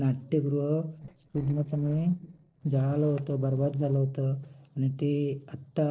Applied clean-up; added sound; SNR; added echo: neural separator model SepFormer DNS4.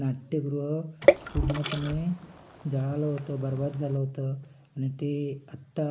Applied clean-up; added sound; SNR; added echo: none; Water / Splash, splatter; -2 dB; none.